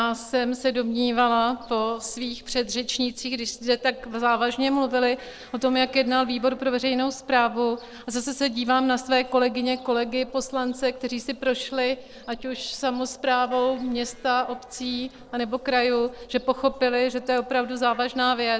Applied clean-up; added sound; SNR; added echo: neural separator model SepFormer DNS4.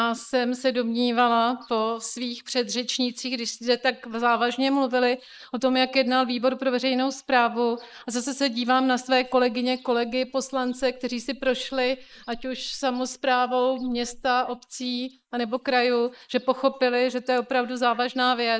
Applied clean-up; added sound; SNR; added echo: neural mask model Resemble Enhance denoiser.